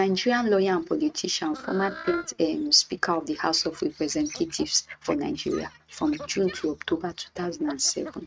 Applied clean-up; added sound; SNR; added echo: neural mask model RNNoise.